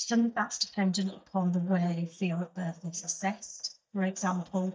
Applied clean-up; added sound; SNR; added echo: neural mask model DeepFilterNet 3.